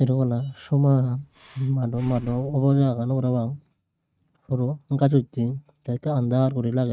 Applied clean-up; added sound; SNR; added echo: neural mask model RNNoise.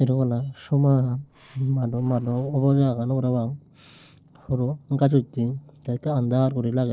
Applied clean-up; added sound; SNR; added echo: neural separator model SepFormer DNS4.